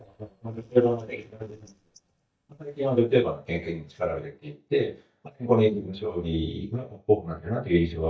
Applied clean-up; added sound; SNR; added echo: neural mask model DeepFilterNet 3.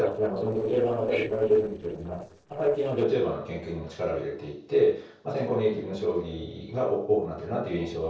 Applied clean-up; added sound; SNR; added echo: neural separator model SepFormer DNS4.